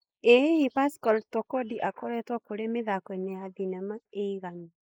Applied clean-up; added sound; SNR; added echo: neural mask model Resemble Enhance denoiser.